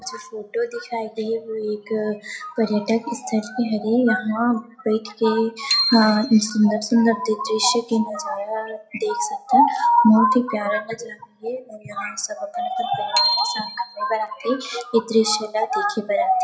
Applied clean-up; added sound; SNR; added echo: none; Bicycle bell; 8 dB; reverberation time 0.4 s.